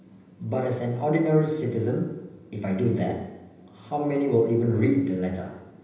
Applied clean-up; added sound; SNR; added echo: none; none; none; reverberation time 0.9 s.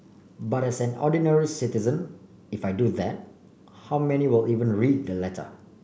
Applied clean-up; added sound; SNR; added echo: none; none; none; none.